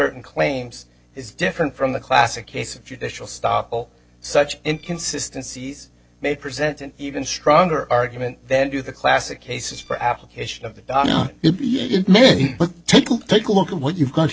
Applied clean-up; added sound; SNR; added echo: neural separator model SepFormer DNS4.